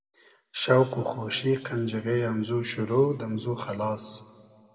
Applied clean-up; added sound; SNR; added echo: none; none; none; reverberation time 1.7 s.